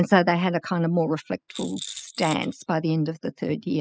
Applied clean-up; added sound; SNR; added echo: classical method spectral subtraction.